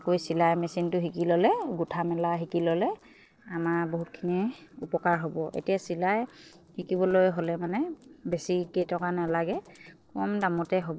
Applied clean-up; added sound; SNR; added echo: neural separator model SepFormer DNS4.